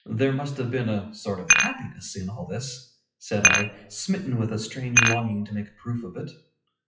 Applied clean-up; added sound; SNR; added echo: classical method WPE with log-MMSE.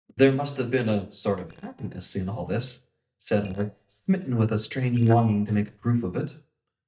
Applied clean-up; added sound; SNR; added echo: neural mask model DeepFilterNet 3.